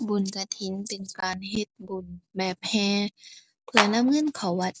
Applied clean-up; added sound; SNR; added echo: none; Clapping; -3 dB; none.